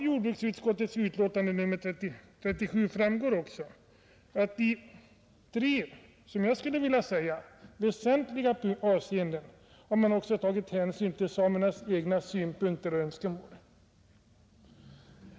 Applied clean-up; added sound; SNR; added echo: none; none; none; none.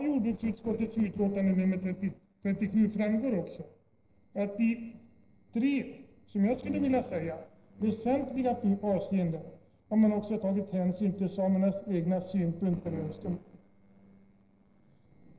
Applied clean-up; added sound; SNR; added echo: neural separator model SepFormer DNS4.